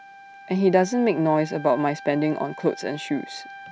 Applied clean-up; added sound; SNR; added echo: none; Wind instrument, woodwind instrument; 18 dB; none.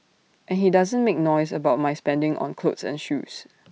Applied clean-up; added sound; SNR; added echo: none; none; none; none.